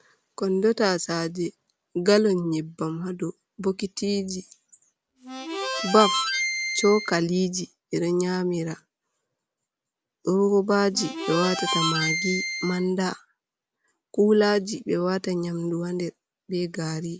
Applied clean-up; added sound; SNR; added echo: none; Harmonica; 3 dB; none.